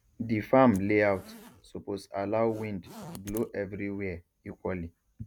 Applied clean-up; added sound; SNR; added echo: none; Zipper (clothing); 20 dB; none.